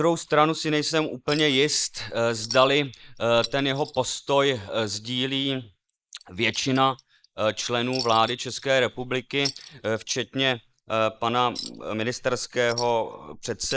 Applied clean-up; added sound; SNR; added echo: neural mask model Resemble Enhance denoiser.